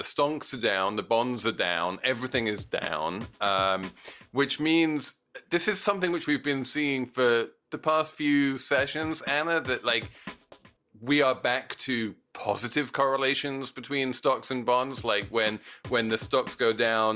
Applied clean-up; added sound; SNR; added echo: none; Drum; 17 dB; none.